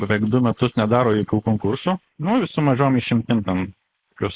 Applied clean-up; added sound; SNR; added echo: neural mask model Resemble Enhance denoiser.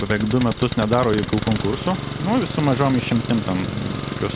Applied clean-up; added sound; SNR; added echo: none; Engine; 5 dB; none.